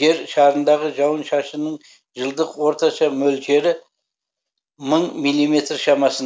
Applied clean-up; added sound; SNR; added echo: none; none; none; none.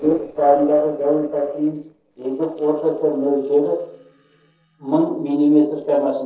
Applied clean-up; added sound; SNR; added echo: neural separator model SepFormer DNS4.